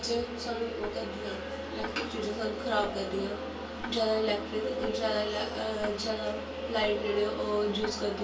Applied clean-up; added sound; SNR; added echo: none; Tick-tock; 18 dB; reverberation time 0.2 s.